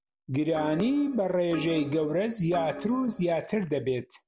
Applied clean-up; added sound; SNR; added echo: none; Organ; 13 dB; none.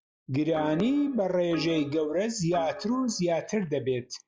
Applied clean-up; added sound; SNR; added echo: classical method log-MMSE.